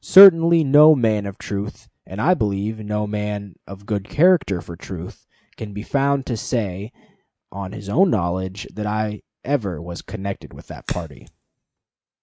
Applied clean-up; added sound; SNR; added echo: neural mask model RNNoise.